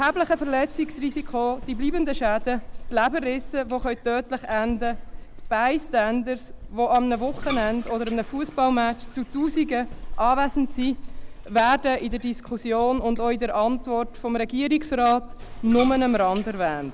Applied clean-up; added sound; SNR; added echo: none; Bathtub (filling or washing); 9 dB; none.